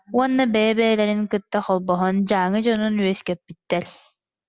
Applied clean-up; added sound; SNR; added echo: none; none; none; none.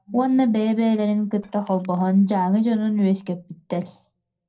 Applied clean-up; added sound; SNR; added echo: neural separator model SepFormer DNS4.